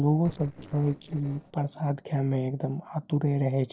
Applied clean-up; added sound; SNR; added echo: neural separator model SepFormer DNS4.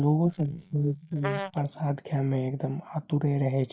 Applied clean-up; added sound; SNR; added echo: neural mask model Resemble Enhance denoiser.